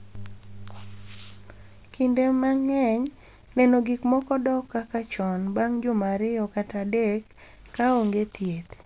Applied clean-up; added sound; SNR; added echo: none; none; none; none.